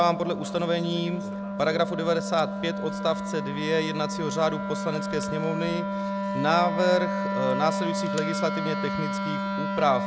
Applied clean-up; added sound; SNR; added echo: none; Wind instrument, woodwind instrument; 2 dB; none.